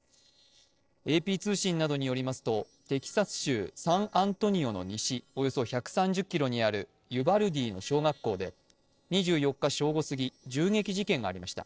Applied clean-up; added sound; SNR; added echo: neural separator model SepFormer DNS4.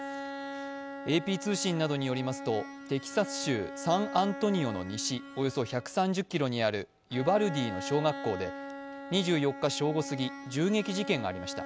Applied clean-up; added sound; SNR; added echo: none; Bowed string instrument; 10 dB; none.